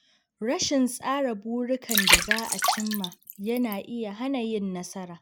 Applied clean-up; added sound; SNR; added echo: none; Water; -1 dB; none.